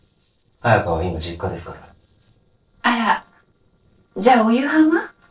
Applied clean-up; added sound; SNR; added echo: neural separator model SepFormer DNS4.